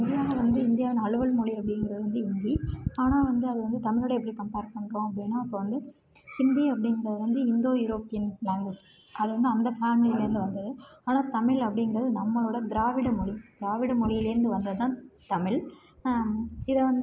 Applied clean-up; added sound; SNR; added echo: none; none; none; none.